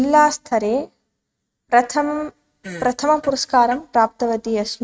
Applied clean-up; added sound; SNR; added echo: neural mask model RNNoise.